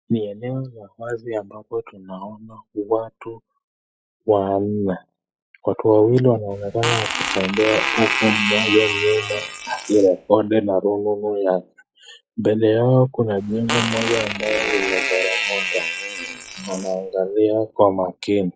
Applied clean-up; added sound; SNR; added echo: classical method log-MMSE.